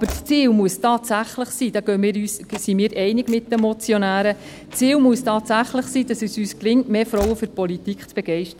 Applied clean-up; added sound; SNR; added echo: none; Car passing by / Traffic noise, roadway noise / Engine + Slam / Train; 19 dB; none.